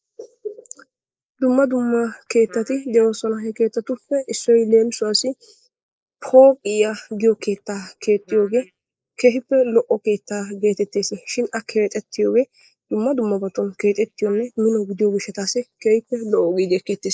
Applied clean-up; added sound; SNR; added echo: neural mask model Resemble Enhance denoiser.